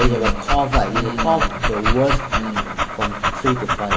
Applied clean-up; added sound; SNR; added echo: none; Dog; -1 dB; none.